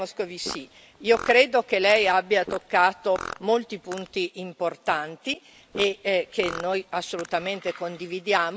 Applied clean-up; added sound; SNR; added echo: none; Fart; 15 dB; none.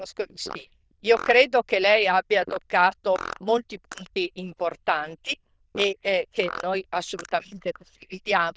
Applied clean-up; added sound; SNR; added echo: neural diffusion model UNIVERSE++.